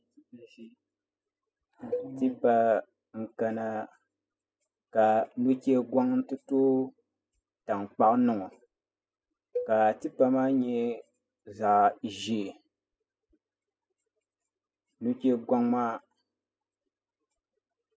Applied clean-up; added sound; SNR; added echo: classical method spectral subtraction.